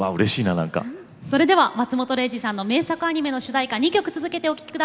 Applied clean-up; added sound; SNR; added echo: none; none; none; none.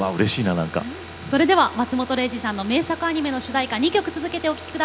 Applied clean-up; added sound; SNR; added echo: none; Car; 15 dB; none.